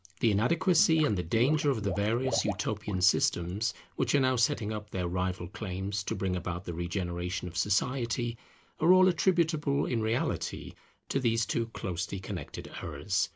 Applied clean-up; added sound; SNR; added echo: none; Liquid; 12 dB; none.